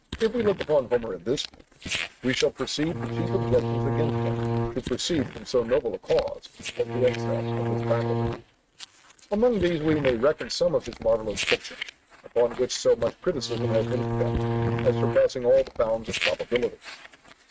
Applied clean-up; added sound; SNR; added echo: neural mask model RNNoise.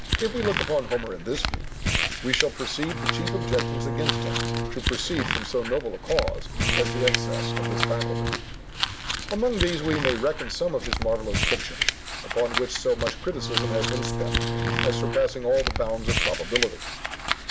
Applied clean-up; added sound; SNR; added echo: none; Crumpling, crinkling + Bowed string instrument; -1 dB; none.